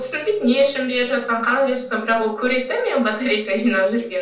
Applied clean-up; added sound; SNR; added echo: none; none; none; reverberation time 0.3 s.